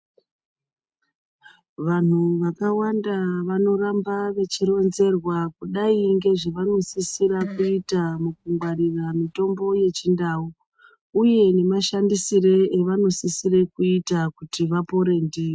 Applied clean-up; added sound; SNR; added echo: neural mask model RNNoise.